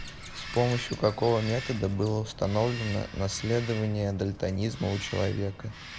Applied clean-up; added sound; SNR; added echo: none; Bird vocalization, bird call, bird song; 12 dB; none.